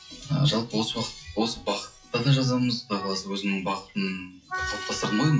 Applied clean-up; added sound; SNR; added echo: classical method WPE with log-MMSE.